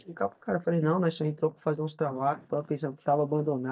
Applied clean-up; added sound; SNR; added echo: neural mask model DeepFilterNet 3.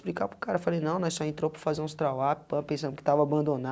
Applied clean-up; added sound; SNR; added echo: none; none; none; none.